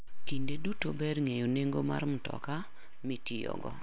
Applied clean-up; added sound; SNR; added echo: none; none; none; none.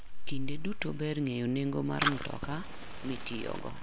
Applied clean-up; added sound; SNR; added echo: none; Fire; 10 dB; none.